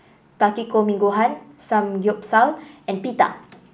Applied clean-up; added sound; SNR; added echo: none; none; none; none.